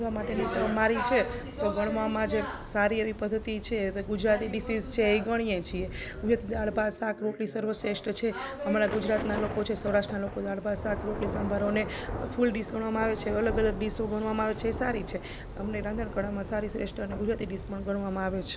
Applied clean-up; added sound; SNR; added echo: none; Thunder / Rain; 10 dB; none.